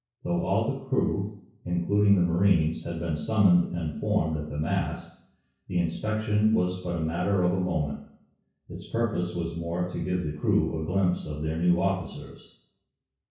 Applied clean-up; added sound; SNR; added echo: none; none; none; reverberation time 0.6 s.